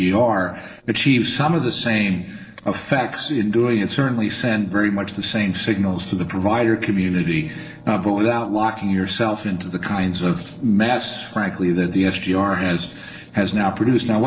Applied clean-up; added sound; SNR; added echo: neural separator model SepFormer DNS4.